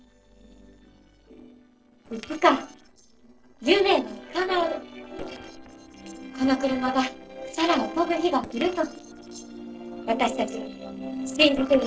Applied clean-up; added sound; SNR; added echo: neural separator model SepFormer DNS4.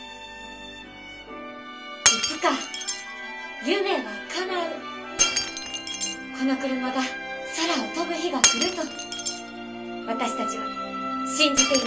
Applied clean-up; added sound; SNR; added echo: none; Shatter; 2 dB; reverberation time 0.3 s.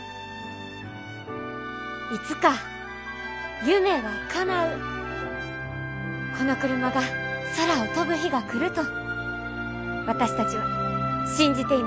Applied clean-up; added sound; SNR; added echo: none; none; none; none.